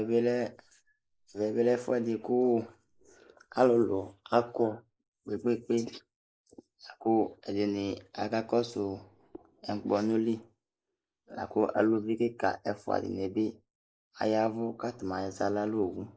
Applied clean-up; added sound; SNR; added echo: neural mask model Resemble Enhance denoiser.